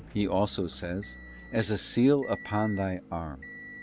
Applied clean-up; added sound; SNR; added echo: none; Motor vehicle (road) / Engine; 16 dB; none.